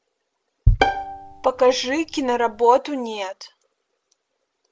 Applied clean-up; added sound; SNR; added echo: none; Bowed string instrument + Bass drum; 0 dB; none.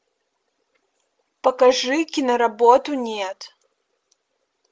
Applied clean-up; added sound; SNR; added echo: none; none; none; none.